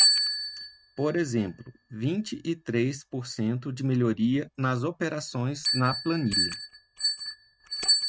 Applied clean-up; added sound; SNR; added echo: neural mask model RNNoise.